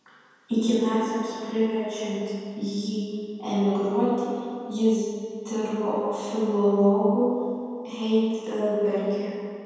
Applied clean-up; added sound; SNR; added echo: none; none; none; reverberation time 2.1 s.